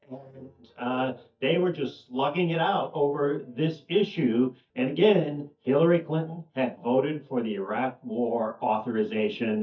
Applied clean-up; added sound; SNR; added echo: neural mask model DeepFilterNet 3.